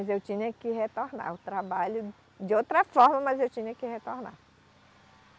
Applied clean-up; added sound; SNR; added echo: none; none; none; none.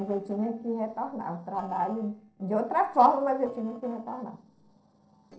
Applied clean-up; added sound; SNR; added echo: neural separator model SepFormer DNS4.